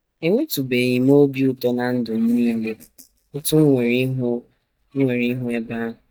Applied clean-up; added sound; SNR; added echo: neural mask model DeepFilterNet 3.